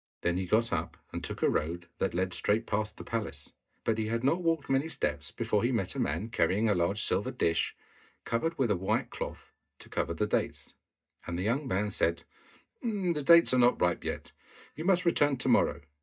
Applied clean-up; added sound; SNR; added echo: neural mask model DeepFilterNet 3.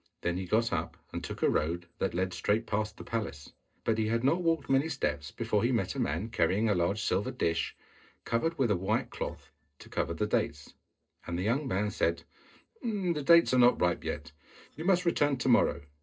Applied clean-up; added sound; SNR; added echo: neural separator model SepFormer DNS4.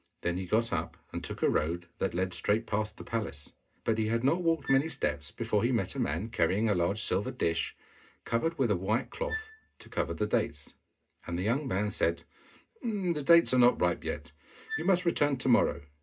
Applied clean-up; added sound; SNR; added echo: none; Wind instrument, woodwind instrument; 14 dB; reverberation time 0.2 s.